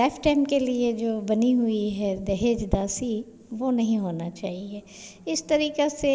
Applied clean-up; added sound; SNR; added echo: none; none; none; none.